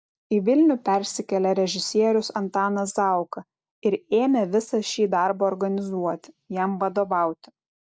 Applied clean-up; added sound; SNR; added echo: none; none; none; none.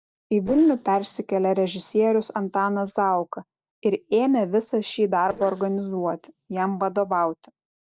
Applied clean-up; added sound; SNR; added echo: neural separator model SepFormer DNS4.